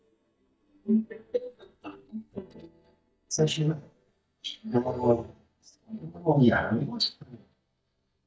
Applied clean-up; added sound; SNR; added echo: neural mask model DeepFilterNet 3.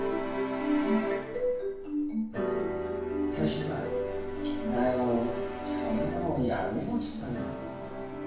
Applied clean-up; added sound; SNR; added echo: none; Livestock, farm animals, working animals; 15 dB; reverberation time 0.7 s.